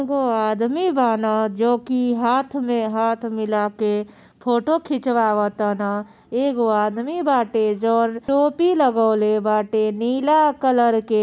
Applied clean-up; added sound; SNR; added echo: none; none; none; none.